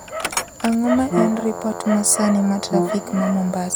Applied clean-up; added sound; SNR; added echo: none; Brass instrument + Dog; 5 dB; none.